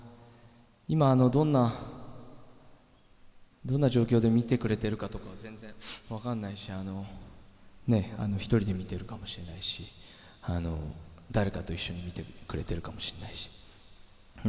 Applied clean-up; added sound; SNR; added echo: none; none; none; none.